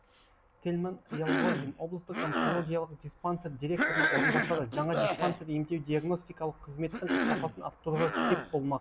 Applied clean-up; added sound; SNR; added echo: none; Cough; 0 dB; none.